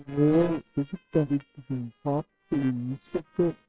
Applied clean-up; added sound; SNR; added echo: neural separator model SepFormer WHAMR!.